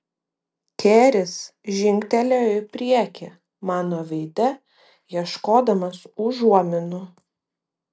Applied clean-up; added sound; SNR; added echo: none; none; none; none.